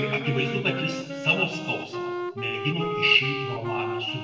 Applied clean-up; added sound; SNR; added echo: none; Wind instrument, woodwind instrument; 5 dB; reverberation time 1.2 s.